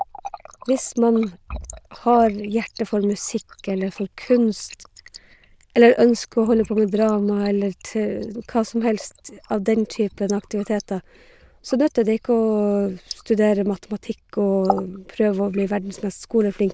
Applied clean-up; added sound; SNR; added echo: neural diffusion model UNIVERSE++.